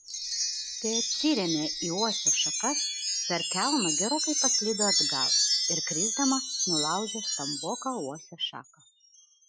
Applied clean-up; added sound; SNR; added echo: classical method Wiener filter.